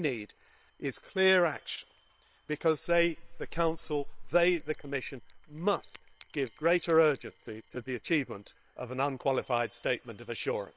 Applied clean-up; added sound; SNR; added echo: neural separator model SepFormer WHAM!.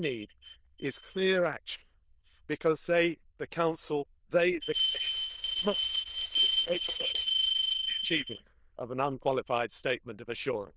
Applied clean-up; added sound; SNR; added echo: neural diffusion model UNIVERSE++.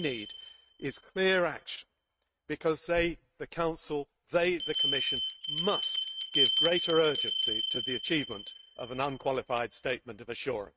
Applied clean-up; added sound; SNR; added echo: neural mask model RNNoise.